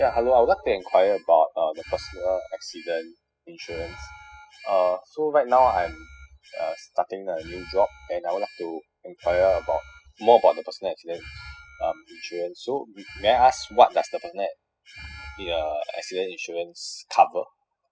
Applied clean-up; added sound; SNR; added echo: classical method spectral subtraction.